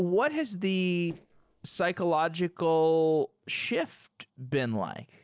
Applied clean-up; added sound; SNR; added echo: neural separator model SepFormer DNS4.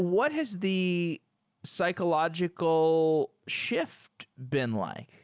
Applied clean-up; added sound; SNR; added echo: none; none; none; none.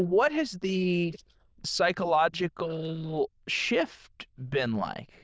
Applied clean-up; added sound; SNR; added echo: neural diffusion model UNIVERSE++.